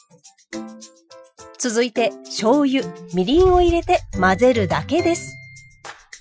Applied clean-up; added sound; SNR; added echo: classical method Wiener filter.